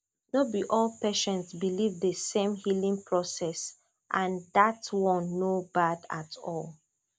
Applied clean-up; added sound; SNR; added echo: none; none; none; none.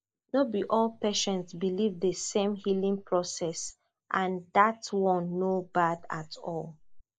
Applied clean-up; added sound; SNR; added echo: neural mask model Resemble Enhance denoiser.